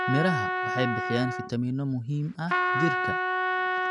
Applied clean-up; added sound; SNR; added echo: none; Trumpet; -1 dB; none.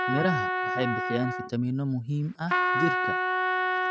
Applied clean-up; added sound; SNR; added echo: neural mask model RNNoise.